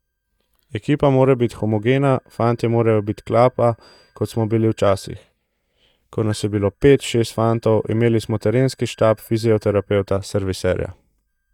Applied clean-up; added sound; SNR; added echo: neural mask model DeepFilterNet 3.